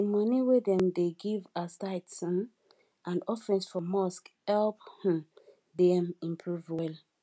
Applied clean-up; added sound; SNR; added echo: none; none; none; none.